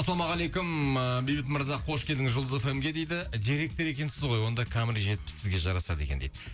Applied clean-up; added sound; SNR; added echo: none; none; none; none.